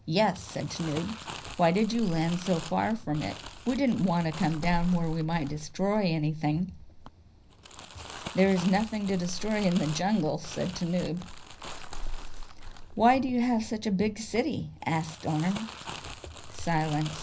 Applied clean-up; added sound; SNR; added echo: none; Crumpling, crinkling; 10 dB; reverberation time 0.5 s.